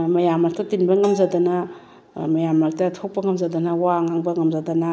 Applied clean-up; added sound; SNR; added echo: none; Bell; 18 dB; none.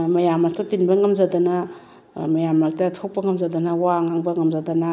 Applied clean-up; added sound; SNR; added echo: none; none; none; none.